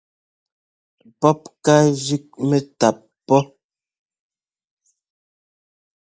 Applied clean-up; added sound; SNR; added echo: neural mask model DeepFilterNet 3.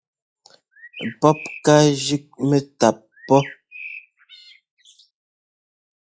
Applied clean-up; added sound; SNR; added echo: classical method log-MMSE.